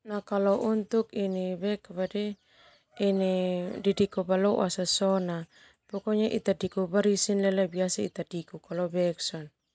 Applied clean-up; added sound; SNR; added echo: none; none; none; none.